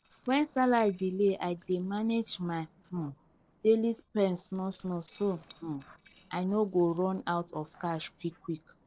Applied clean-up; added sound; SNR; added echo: neural separator model SepFormer DNS4.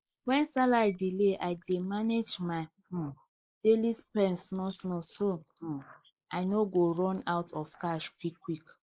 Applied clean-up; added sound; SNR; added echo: neural mask model Resemble Enhance denoiser.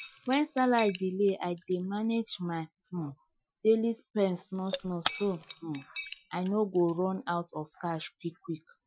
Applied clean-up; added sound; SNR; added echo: classical method Wiener filter.